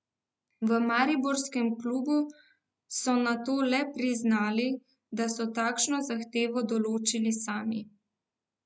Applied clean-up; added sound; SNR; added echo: none; none; none; none.